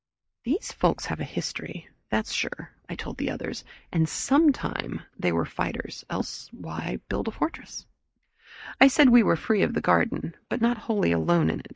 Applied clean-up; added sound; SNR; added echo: neural mask model Resemble Enhance denoiser.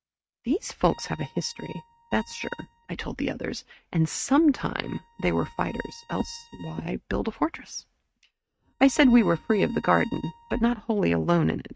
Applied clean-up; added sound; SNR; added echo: neural mask model RNNoise.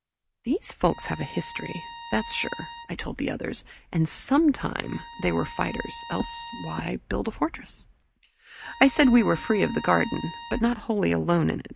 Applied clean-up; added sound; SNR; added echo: none; Bowed string instrument; 16 dB; none.